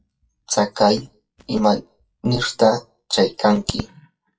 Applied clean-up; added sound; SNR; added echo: classical method WPE with log-MMSE.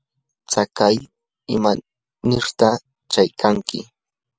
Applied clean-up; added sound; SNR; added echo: none; none; none; none.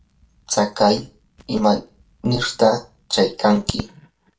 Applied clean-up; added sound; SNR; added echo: none; Crackle; 18 dB; reverberation time 0.2 s.